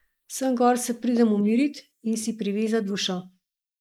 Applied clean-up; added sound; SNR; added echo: neural mask model Resemble Enhance denoiser.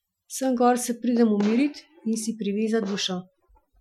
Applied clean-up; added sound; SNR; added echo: classical method Wiener filter.